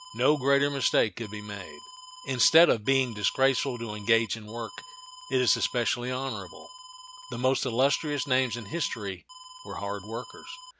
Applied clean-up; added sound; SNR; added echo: none; Alarm; 17 dB; none.